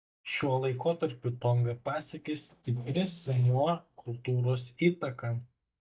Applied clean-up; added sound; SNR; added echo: neural mask model DeepFilterNet 3.